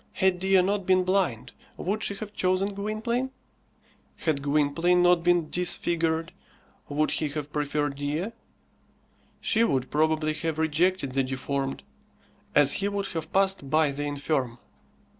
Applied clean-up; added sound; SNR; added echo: none; none; none; none.